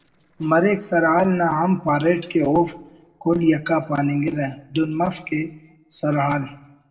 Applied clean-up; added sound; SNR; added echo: neural separator model SepFormer DNS4.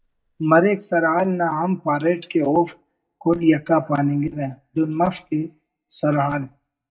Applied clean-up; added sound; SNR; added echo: neural mask model DeepFilterNet 3.